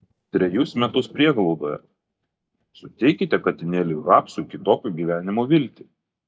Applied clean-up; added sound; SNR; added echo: neural mask model DeepFilterNet 3.